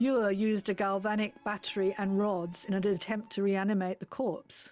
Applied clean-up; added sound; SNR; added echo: none; none; none; none.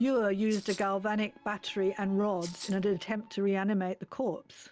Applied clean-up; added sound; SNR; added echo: none; Rattle (instrument); 15 dB; none.